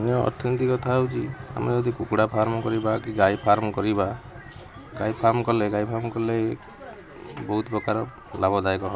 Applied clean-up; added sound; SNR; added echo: none; none; none; none.